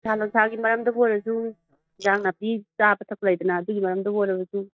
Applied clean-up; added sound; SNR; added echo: neural mask model DeepFilterNet 3.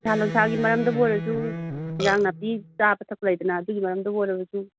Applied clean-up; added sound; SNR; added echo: none; Burping, eructation + Electric guitar; 7 dB; none.